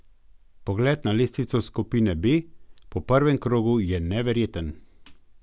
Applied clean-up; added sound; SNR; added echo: none; none; none; none.